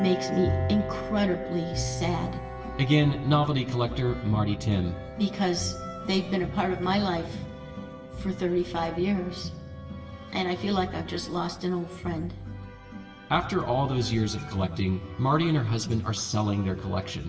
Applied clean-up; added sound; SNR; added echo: none; Piano; 14 dB; reverberation time 0.8 s.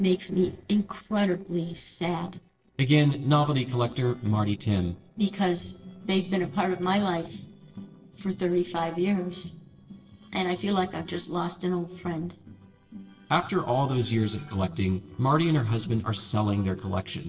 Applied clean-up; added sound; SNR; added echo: neural separator model SepFormer DNS4.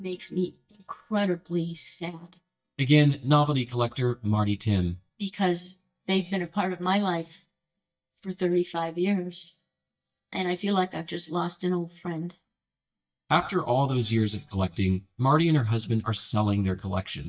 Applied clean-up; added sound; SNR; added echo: neural mask model DeepFilterNet 3.